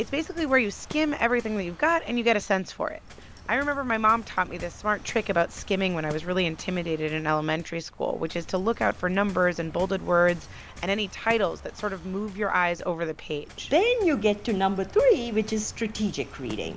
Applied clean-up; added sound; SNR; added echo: none; Waves, surf; 18 dB; none.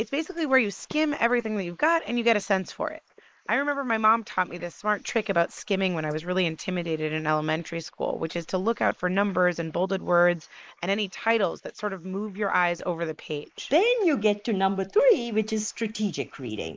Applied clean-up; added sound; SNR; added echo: neural mask model Resemble Enhance denoiser.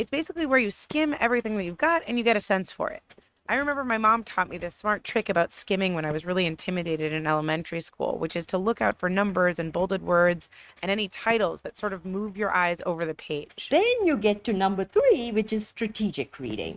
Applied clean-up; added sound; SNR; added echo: neural mask model RNNoise.